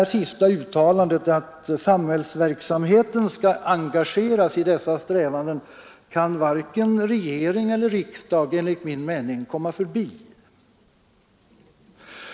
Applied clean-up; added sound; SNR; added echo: none; none; none; none.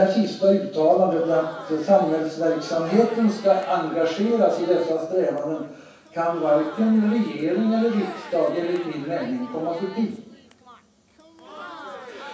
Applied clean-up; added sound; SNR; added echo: none; Crowd; 18 dB; reverberation time 0.7 s.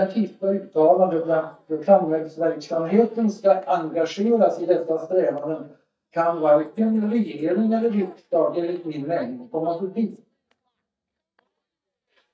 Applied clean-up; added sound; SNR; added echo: neural mask model DeepFilterNet 3.